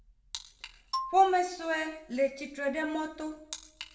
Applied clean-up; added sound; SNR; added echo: none; Marimba, xylophone; 10 dB; reverberation time 0.7 s.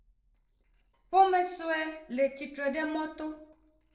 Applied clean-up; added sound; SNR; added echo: neural separator model SepFormer DNS4.